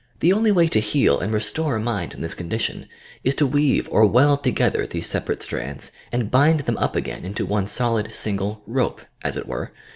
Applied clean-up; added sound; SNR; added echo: none; none; none; none.